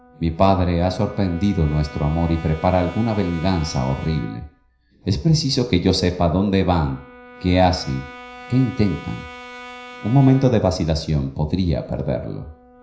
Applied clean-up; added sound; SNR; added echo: none; Brass instrument; 20 dB; reverberation time 0.5 s.